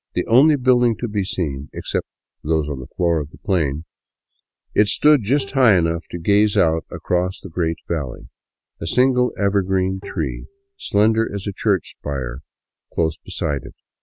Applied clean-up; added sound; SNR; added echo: none; Bowed string instrument; 20 dB; none.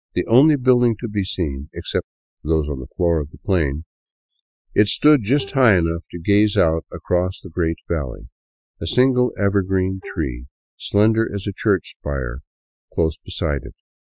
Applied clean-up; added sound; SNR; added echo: classical method Wiener filter.